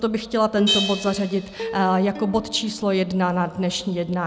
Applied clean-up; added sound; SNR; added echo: none; Plucked string instrument + Crash cymbal; 9 dB; none.